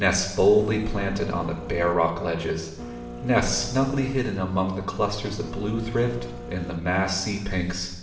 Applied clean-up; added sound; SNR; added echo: none; Printer; 12 dB; reverberation time 1.1 s.